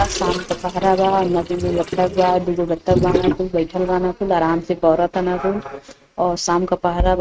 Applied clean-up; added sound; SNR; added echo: neural mask model RNNoise.